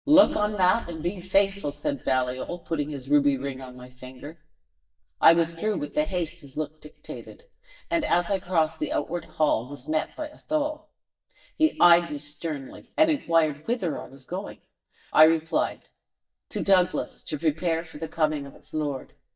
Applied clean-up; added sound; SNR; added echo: neural mask model DeepFilterNet 3.